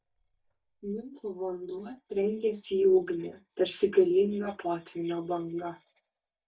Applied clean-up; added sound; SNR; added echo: neural mask model DeepFilterNet 3.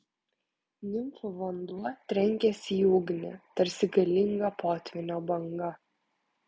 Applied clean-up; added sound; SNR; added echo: none; none; none; none.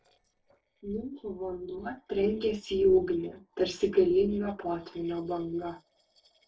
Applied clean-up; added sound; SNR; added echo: neural separator model SepFormer DNS4.